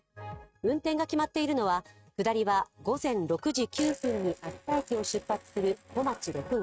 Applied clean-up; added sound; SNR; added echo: neural mask model RNNoise.